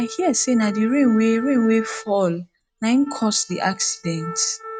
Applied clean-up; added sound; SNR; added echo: neural mask model RNNoise.